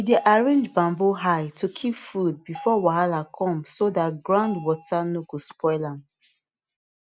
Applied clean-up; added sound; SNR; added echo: none; Bell; 19 dB; none.